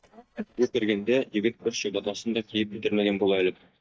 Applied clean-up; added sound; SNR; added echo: neural mask model DeepFilterNet 3.